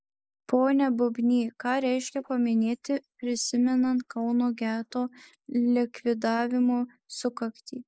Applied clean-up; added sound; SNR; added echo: neural mask model Resemble Enhance denoiser.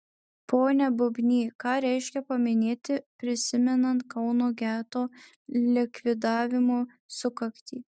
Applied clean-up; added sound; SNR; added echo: none; none; none; none.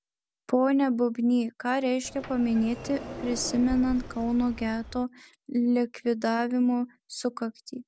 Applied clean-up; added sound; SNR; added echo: none; Sliding door; 16 dB; none.